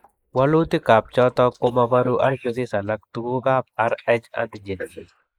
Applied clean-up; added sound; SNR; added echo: neural mask model Resemble Enhance denoiser.